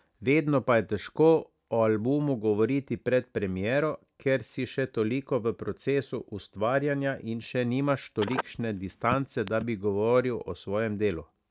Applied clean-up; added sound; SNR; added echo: none; Telephone; 10 dB; none.